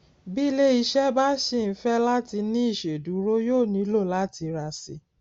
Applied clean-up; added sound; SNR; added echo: none; none; none; none.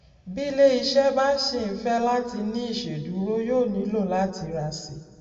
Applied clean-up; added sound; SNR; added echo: none; none; none; reverberation time 1.3 s.